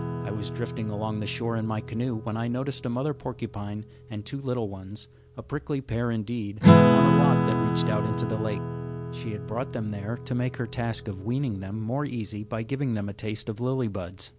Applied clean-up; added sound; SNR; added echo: none; Acoustic guitar / Strum; -2 dB; none.